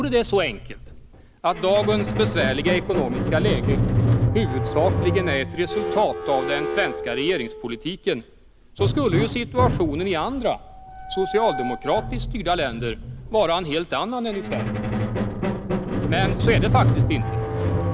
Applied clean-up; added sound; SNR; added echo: none; Squeak; 1 dB; none.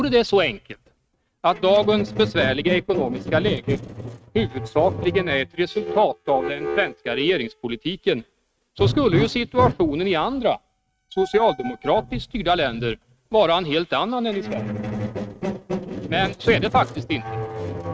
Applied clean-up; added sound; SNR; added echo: neural mask model RNNoise.